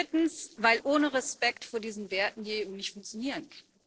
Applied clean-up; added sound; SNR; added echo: neural separator model SepFormer DNS4.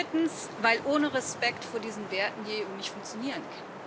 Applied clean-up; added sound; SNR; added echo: none; Wind; 10 dB; none.